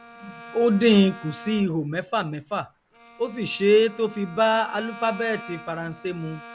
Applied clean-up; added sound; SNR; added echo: none; Bowed string instrument; 19 dB; none.